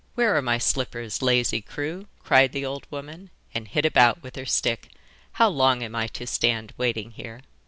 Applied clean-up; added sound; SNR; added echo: none; none; none; none.